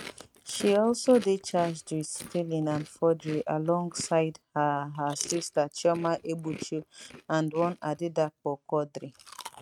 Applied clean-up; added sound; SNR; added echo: neural mask model RNNoise.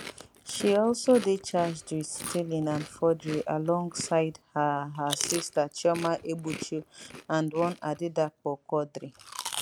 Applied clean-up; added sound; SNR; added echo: none; Chewing, mastication; 13 dB; none.